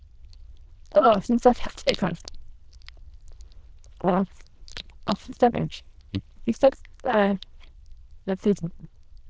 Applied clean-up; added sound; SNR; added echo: neural diffusion model UNIVERSE++.